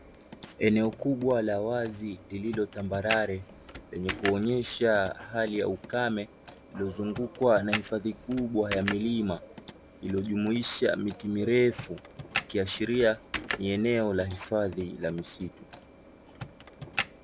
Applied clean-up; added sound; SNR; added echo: none; Computer keyboard; 11 dB; none.